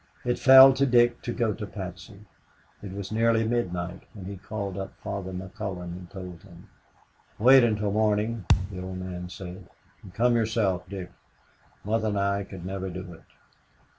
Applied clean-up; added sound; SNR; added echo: none; Thump, thud; 1 dB; none.